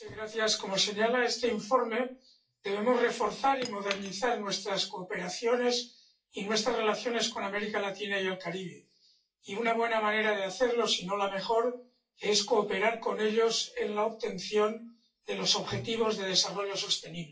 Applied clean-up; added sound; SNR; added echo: classical method WPE with log-MMSE.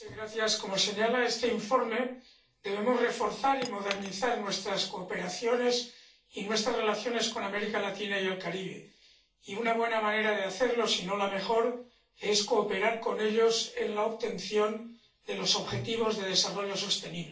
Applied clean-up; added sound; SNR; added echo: none; Cutlery, silverware / Chink, clink; 15 dB; reverberation time 0.3 s.